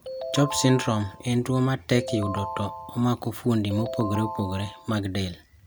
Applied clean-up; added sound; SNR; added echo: none; Ringtone; 10 dB; none.